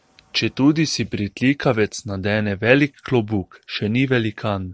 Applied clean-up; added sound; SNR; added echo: none; none; none; none.